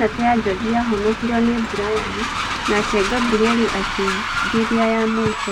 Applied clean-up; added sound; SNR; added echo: none; Train; 4 dB; none.